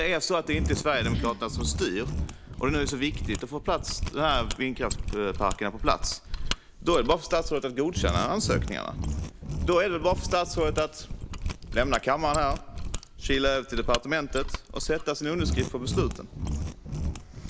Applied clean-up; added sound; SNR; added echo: none; Mechanisms; 3 dB; none.